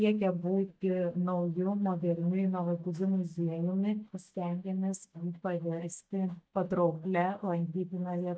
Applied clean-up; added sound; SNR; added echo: neural mask model DeepFilterNet 3.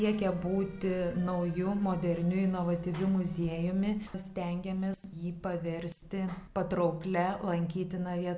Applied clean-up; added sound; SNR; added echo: none; none; none; none.